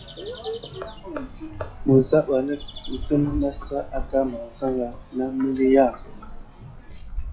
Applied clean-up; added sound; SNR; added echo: classical method log-MMSE.